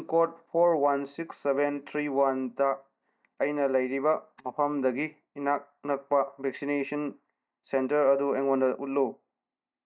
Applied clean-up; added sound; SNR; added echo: neural mask model DeepFilterNet 3.